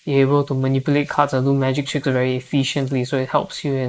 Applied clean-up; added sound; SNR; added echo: neural mask model Resemble Enhance denoiser.